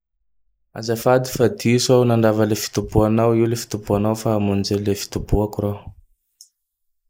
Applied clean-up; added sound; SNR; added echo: neural mask model Resemble Enhance denoiser.